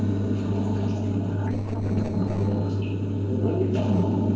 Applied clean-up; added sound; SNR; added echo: neural separator model SepFormer DNS4.